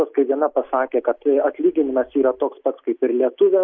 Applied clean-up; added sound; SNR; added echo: neural mask model Resemble Enhance denoiser.